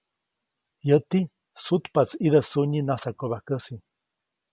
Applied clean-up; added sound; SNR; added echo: none; none; none; none.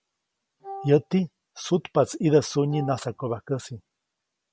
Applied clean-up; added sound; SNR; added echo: none; Wind instrument, woodwind instrument; 15 dB; none.